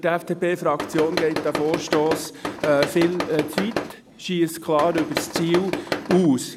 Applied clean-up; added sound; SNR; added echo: none; Tools; 5 dB; none.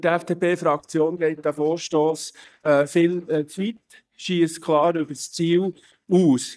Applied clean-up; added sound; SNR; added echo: neural mask model DeepFilterNet 3.